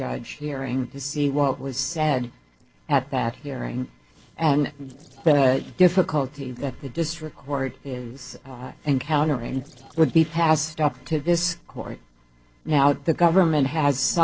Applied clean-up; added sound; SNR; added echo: neural separator model SepFormer DNS4.